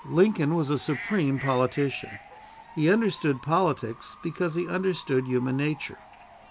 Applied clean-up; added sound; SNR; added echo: none; Bird / Fowl; 18 dB; none.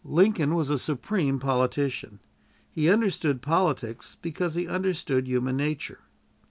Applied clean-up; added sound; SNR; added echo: none; none; none; none.